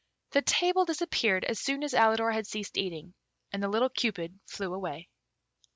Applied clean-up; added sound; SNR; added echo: none; none; none; none.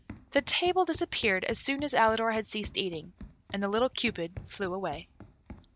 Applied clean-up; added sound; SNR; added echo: none; Run; 18 dB; none.